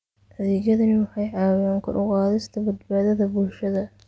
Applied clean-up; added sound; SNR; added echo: none; none; none; none.